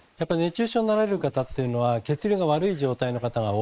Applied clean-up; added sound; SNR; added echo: neural mask model Resemble Enhance denoiser.